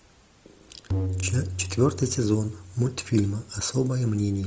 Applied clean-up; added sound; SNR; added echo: none; Tabla; 7 dB; none.